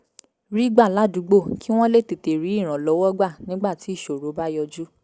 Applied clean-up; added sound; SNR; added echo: none; none; none; none.